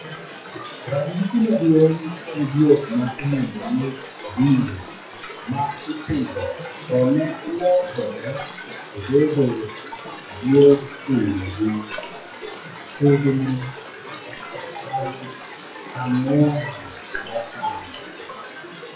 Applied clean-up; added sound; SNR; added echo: classical method WPE with log-MMSE.